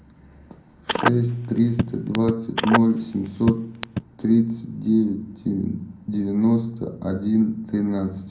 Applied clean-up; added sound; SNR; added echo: none; Telephone; 4 dB; reverberation time 0.5 s.